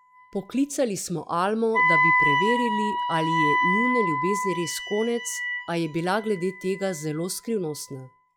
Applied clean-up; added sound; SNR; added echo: classical method log-MMSE.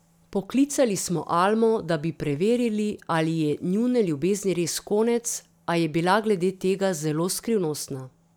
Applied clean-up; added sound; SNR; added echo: none; none; none; none.